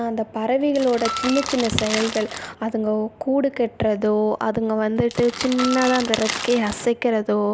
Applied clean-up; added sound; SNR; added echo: none; Crackle + Wind instrument, woodwind instrument; 7 dB; none.